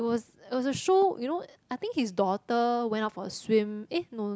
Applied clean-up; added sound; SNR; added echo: none; none; none; none.